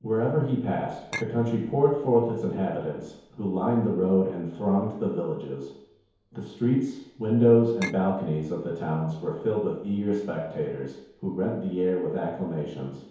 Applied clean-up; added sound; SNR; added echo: none; Chink, clink; 12 dB; reverberation time 1.0 s.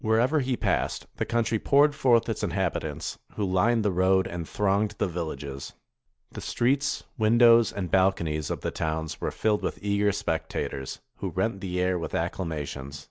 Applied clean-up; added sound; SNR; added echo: none; none; none; none.